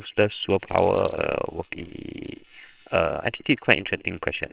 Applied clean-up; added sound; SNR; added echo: neural separator model SepFormer WHAMR!.